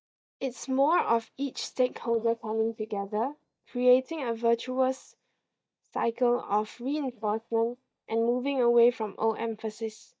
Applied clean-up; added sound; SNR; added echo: neural mask model DeepFilterNet 3.